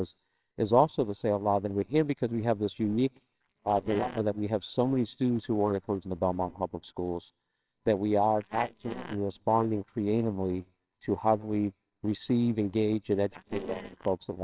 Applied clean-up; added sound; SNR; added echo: neural separator model SepFormer WHAMR!.